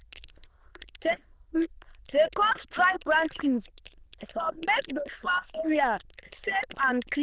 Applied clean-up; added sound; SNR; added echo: neural diffusion model UNIVERSE++.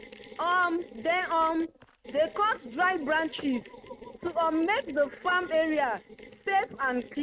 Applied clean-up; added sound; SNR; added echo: neural mask model RNNoise.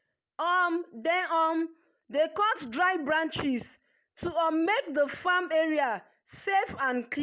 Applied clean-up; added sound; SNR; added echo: none; none; none; none.